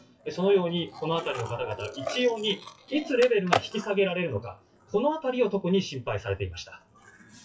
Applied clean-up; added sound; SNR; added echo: classical method WPE with log-MMSE.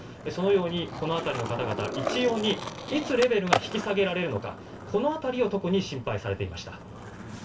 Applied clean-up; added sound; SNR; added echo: none; Skateboard; 7 dB; reverberation time 0.2 s.